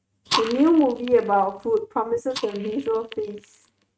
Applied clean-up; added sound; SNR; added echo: neural mask model RNNoise.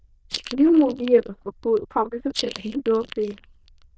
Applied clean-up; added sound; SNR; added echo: neural diffusion model UNIVERSE++.